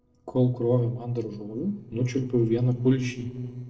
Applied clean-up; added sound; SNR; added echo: neural separator model SepFormer DNS4.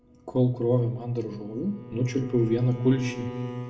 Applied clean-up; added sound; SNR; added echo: none; Bowed string instrument; 12 dB; reverberation time 2.0 s.